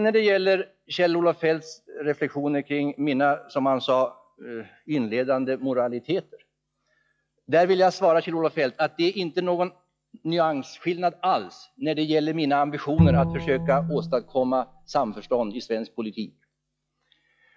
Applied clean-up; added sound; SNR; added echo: classical method log-MMSE.